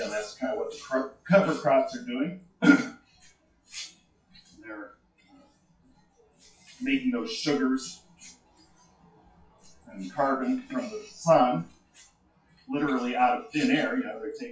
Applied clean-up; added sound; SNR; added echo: classical method WPE with log-MMSE.